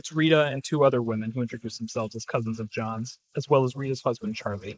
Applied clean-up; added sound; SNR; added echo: neural mask model Resemble Enhance denoiser.